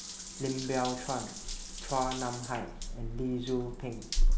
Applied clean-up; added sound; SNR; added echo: none; Drip / Trickle, dribble / Bathtub (filling or washing) / Water tap, faucet; -3 dB; none.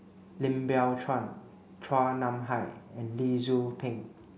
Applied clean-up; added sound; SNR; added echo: none; none; none; none.